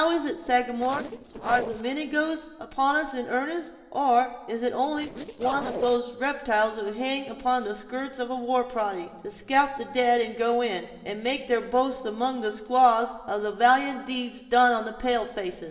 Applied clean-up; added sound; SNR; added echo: neural separator model SepFormer DNS4.